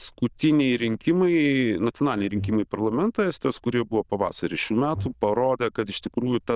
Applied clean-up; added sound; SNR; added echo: neural diffusion model UNIVERSE++.